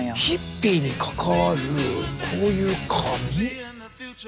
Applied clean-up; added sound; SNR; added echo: none; none; none; none.